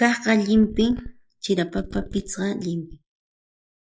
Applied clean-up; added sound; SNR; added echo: neural mask model Resemble Enhance denoiser.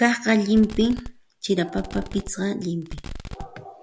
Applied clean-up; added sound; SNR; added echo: none; Fireworks; 13 dB; none.